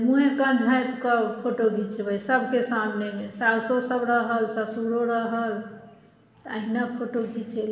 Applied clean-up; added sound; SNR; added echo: none; none; none; reverberation time 1.4 s.